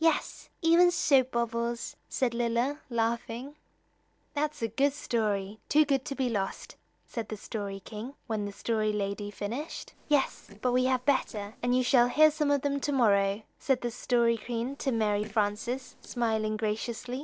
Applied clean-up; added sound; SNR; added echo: neural separator model SepFormer DNS4.